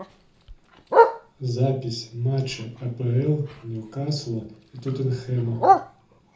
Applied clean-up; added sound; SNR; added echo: none; Bark; -1 dB; reverberation time 0.5 s.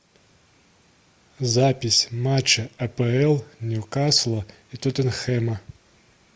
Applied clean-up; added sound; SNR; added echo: none; none; none; none.